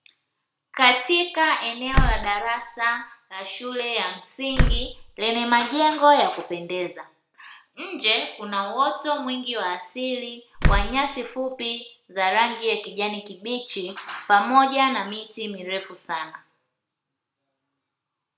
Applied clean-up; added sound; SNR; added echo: none; Slam; -1 dB; none.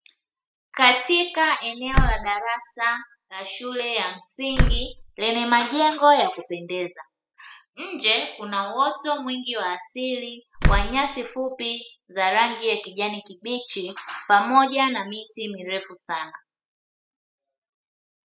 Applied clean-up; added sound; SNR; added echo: classical method spectral subtraction.